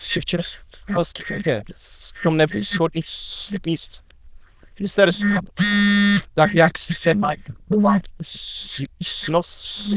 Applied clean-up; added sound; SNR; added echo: neural diffusion model UNIVERSE++.